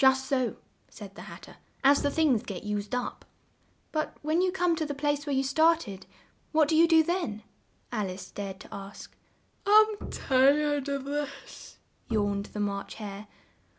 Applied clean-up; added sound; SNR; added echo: none; Bowed string instrument; 14 dB; none.